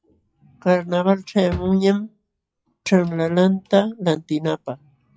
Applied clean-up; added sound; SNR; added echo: classical method log-MMSE.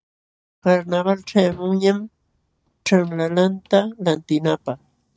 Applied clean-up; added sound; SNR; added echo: neural mask model DeepFilterNet 3.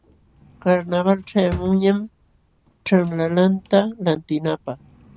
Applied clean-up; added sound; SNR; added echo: none; Drawer open or close; 20 dB; none.